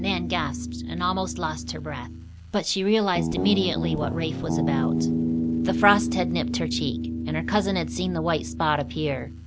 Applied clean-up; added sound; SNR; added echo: none; Guitar; 2 dB; none.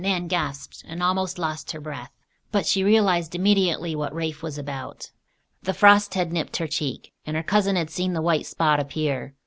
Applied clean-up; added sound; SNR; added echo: none; none; none; none.